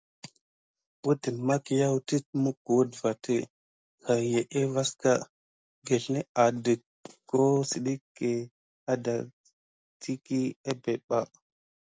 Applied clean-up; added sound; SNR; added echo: none; none; none; none.